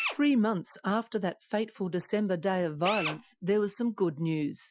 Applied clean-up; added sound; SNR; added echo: classical method Wiener filter.